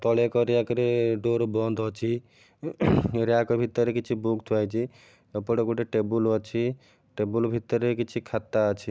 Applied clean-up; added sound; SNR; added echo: none; none; none; none.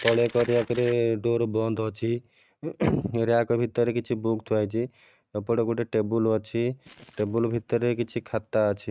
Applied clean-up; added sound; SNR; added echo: neural mask model RNNoise.